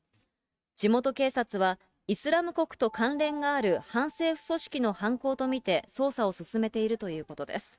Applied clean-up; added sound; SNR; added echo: neural mask model RNNoise.